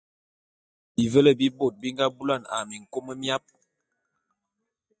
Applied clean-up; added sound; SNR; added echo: neural mask model DeepFilterNet 3.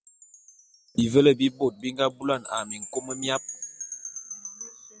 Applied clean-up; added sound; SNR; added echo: none; Wind chime; 13 dB; none.